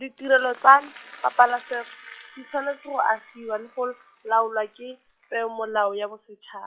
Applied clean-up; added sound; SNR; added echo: classical method log-MMSE.